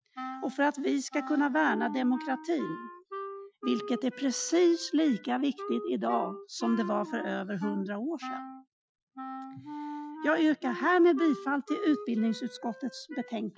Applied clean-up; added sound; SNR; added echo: classical method Wiener filter.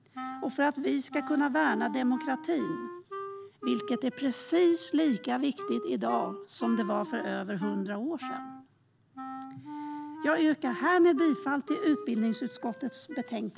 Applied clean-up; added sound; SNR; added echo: none; Wind instrument, woodwind instrument; 12 dB; none.